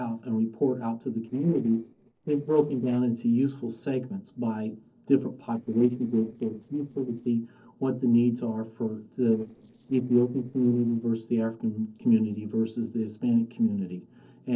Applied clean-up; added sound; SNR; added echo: neural separator model SepFormer DNS4.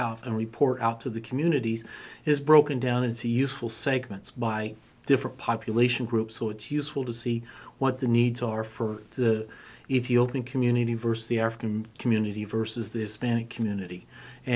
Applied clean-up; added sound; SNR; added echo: none; none; none; none.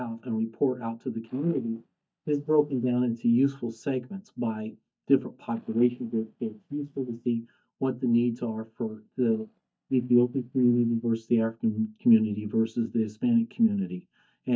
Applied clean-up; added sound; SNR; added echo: neural mask model DeepFilterNet 3.